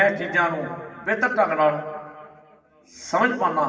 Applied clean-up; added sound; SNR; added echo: none; none; none; reverberation time 2.3 s.